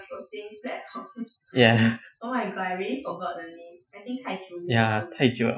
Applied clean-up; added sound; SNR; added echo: classical method Wiener filter.